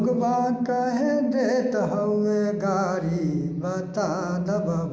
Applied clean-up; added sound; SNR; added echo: none; none; none; none.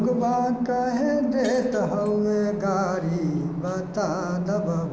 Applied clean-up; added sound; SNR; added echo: none; Shatter; 19 dB; none.